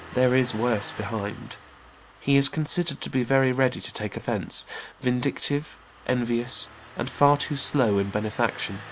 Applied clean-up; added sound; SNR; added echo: none; Engine starting; 20 dB; none.